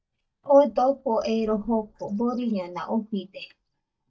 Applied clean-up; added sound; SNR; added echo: neural mask model DeepFilterNet 3.